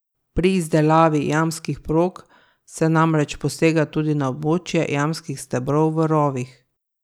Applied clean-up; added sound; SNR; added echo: none; none; none; none.